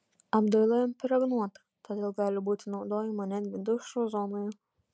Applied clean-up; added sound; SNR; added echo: none; none; none; none.